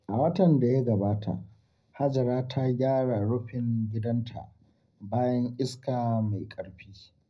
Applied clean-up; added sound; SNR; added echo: none; none; none; reverberation time 0.4 s.